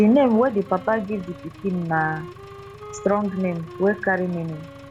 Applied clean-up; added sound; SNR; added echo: none; Engine + Wind instrument, woodwind instrument; 17 dB; none.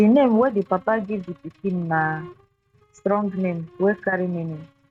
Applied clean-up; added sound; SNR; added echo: neural mask model RNNoise.